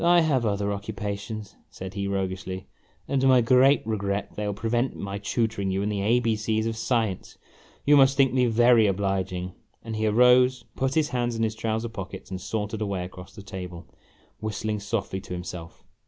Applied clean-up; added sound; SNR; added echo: none; none; none; none.